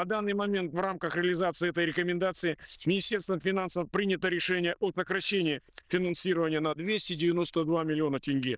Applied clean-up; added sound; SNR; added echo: neural diffusion model UNIVERSE++.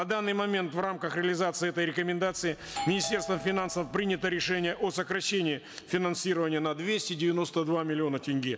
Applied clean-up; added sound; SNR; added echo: none; Doorbell; 12 dB; none.